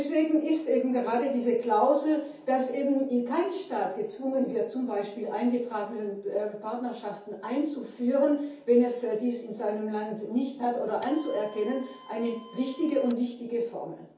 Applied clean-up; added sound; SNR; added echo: none; Printer; 20 dB; reverberation time 0.6 s.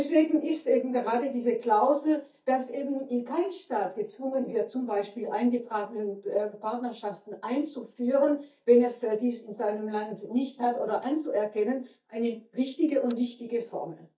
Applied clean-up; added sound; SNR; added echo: neural mask model DeepFilterNet 3.